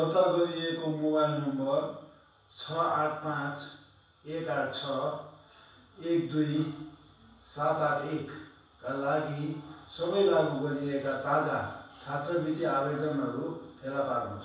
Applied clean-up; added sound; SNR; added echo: none; none; none; reverberation time 0.7 s.